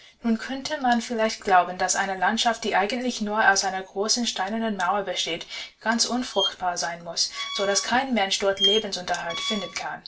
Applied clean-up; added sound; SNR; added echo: none; Squeak; 6 dB; reverberation time 0.2 s.